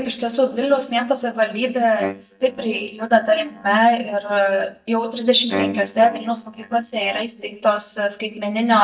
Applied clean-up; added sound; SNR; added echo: neural mask model DeepFilterNet 3.